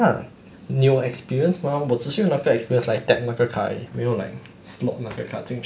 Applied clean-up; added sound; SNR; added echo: none; none; none; none.